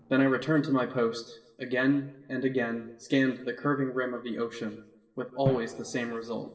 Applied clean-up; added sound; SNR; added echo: neural separator model SepFormer DNS4.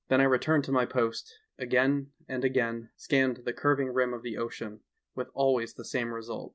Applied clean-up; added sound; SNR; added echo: none; none; none; none.